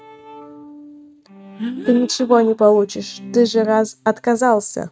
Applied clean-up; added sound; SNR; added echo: neural mask model RNNoise.